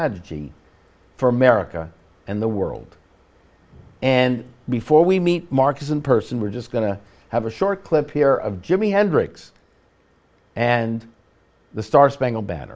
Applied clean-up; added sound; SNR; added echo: none; none; none; none.